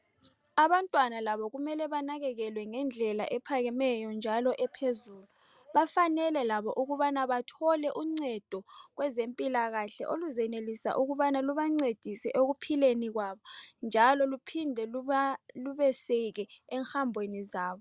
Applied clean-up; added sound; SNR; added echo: none; none; none; none.